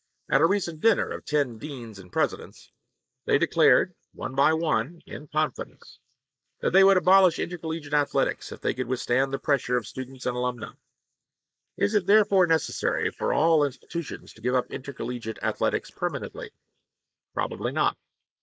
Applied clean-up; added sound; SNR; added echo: neural mask model Resemble Enhance denoiser.